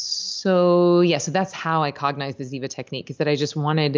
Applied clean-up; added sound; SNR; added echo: none; none; none; none.